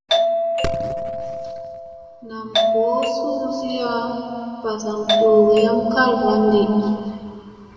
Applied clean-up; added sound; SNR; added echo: none; Doorbell; 2 dB; reverberation time 2.5 s.